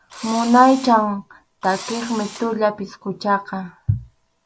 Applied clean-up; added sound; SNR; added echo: none; Engine / Drill; 16 dB; none.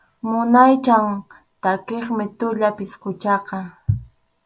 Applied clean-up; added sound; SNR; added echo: none; none; none; none.